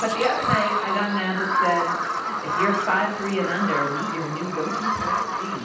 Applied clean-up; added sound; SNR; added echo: none; Bird vocalization, bird call, bird song; -1 dB; reverberation time 0.9 s.